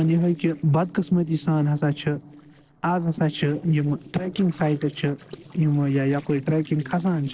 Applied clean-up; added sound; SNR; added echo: neural separator model SepFormer DNS4.